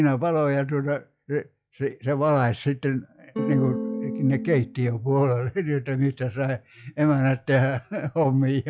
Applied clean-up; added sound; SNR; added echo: classical method log-MMSE.